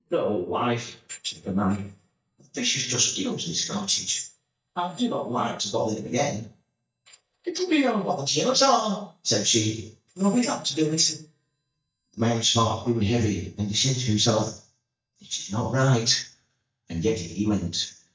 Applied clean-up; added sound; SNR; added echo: neural mask model DeepFilterNet 3.